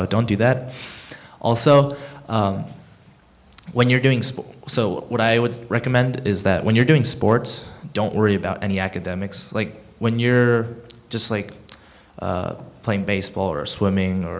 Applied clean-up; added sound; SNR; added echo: none; none; none; none.